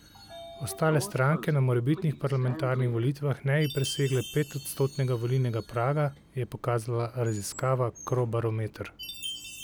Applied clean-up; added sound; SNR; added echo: none; Chime + Sliding door / Train; 15 dB; none.